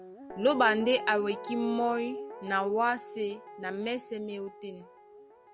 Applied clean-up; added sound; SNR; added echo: none; Guitar; 10 dB; none.